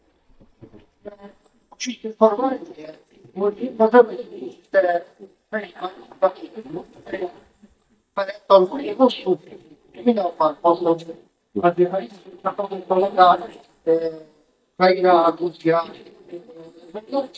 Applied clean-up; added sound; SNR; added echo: neural mask model DeepFilterNet 3.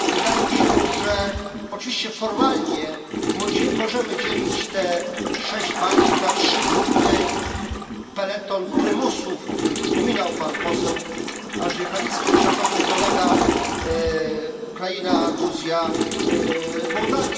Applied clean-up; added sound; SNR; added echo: none; Toilet flush / Water; -4 dB; reverberation time 2.1 s.